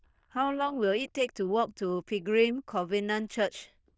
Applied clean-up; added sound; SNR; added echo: neural diffusion model UNIVERSE++.